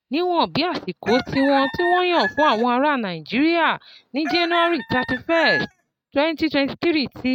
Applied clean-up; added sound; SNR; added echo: neural mask model RNNoise.